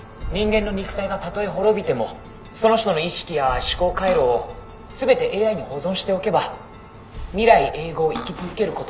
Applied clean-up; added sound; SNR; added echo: none; Cutlery, silverware; 14 dB; none.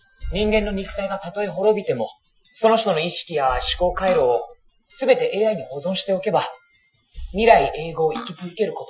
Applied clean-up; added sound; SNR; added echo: classical method Wiener filter.